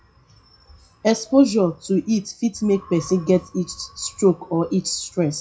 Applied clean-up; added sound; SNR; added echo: classical method WPE with log-MMSE.